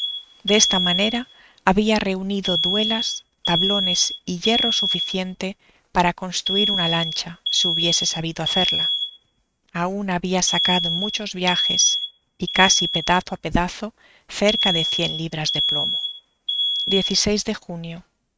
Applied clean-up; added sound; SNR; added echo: neural mask model RNNoise.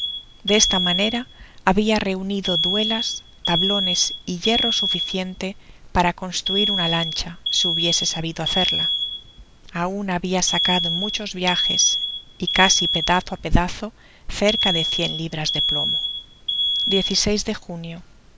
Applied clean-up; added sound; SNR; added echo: none; Alarm; 1 dB; none.